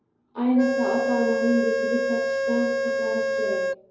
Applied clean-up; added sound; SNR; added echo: none; Organ; -1 dB; reverberation time 2.4 s.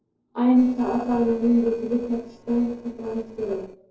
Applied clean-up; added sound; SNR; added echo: neural separator model SepFormer DNS4.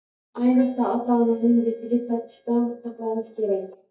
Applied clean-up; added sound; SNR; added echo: neural mask model DeepFilterNet 3.